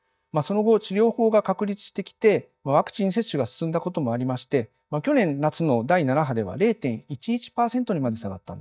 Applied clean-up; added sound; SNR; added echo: neural mask model DeepFilterNet 3.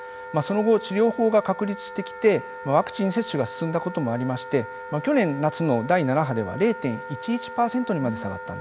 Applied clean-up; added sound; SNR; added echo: none; Wind instrument, woodwind instrument; 13 dB; none.